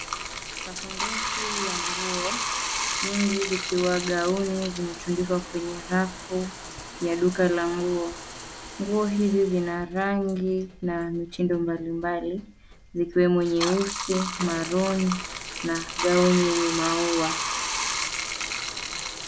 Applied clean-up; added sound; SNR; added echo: none; Bathtub (filling or washing); 6 dB; none.